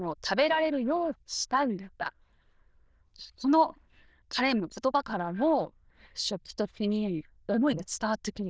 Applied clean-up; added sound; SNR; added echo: neural diffusion model UNIVERSE++.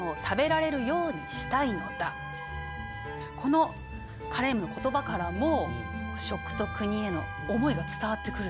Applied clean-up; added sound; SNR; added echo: none; Wind instrument, woodwind instrument; 12 dB; none.